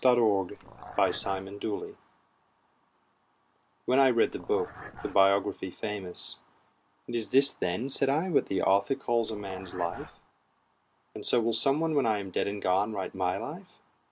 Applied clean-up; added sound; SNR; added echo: none; Dog; 16 dB; none.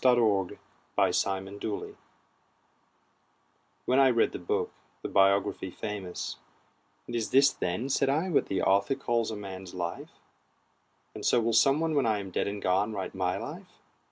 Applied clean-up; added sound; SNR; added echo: none; none; none; none.